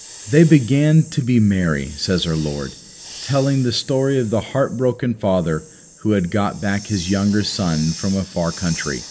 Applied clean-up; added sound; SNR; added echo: none; Hiss; 18 dB; none.